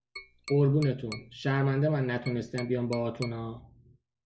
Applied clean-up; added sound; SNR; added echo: none; Tap; 17 dB; none.